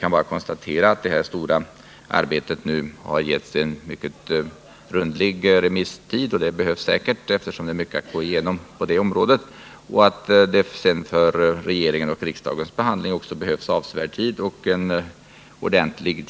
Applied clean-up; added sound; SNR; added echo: none; none; none; none.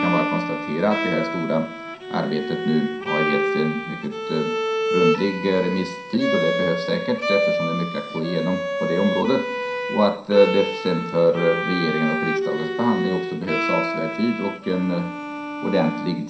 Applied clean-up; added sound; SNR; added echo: none; Bowed string instrument; 3 dB; reverberation time 0.5 s.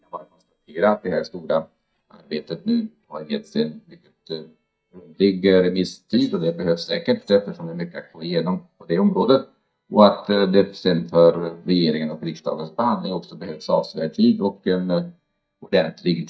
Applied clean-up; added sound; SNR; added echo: neural mask model DeepFilterNet 3.